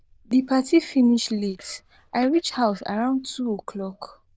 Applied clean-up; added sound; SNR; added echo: neural diffusion model UNIVERSE++.